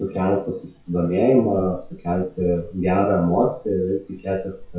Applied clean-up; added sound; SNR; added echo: classical method WPE with log-MMSE.